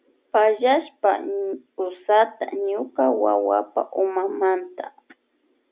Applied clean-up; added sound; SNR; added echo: none; none; none; none.